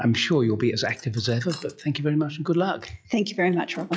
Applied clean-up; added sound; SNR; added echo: classical method log-MMSE.